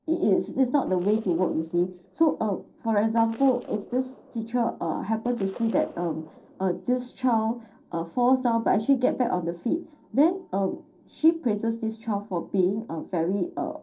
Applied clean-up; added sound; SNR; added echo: neural separator model SepFormer DNS4.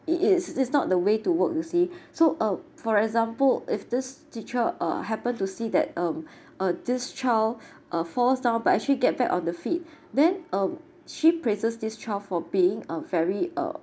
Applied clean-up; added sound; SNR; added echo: none; none; none; none.